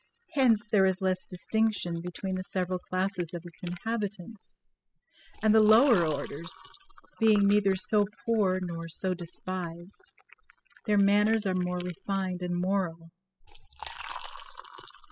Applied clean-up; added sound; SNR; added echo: classical method spectral subtraction.